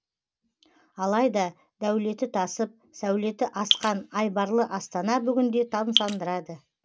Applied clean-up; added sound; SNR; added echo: none; Drip; -1 dB; none.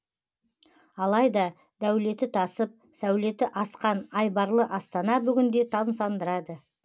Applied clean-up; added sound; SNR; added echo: none; none; none; none.